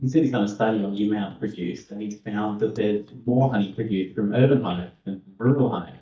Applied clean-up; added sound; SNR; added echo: neural mask model DeepFilterNet 3.